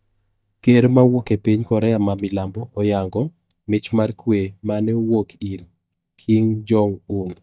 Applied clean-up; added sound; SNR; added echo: neural mask model DeepFilterNet 3.